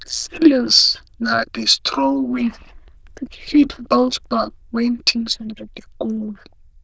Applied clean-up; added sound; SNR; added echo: neural diffusion model UNIVERSE++.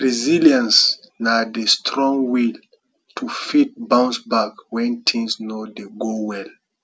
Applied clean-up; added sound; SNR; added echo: none; none; none; none.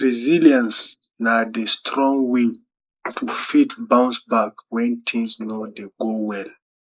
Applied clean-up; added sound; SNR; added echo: neural mask model Resemble Enhance denoiser.